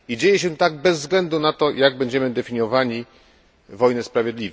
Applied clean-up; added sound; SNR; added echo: none; none; none; none.